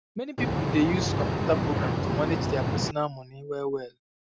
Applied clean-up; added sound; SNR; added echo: none; Boat, Water vehicle; -3 dB; none.